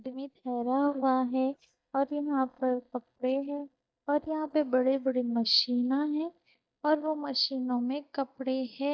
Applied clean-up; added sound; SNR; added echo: neural mask model DeepFilterNet 3.